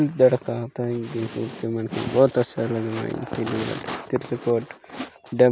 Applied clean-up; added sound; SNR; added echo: none; none; none; none.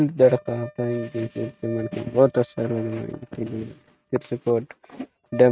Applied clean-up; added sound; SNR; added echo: neural mask model RNNoise.